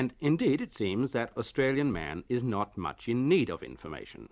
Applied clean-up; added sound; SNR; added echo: none; none; none; none.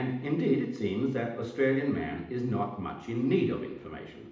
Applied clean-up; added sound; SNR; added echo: none; none; none; reverberation time 0.8 s.